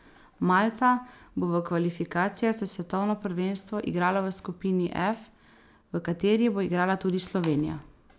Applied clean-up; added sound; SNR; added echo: none; none; none; none.